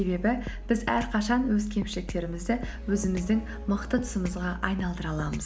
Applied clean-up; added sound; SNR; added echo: none; none; none; none.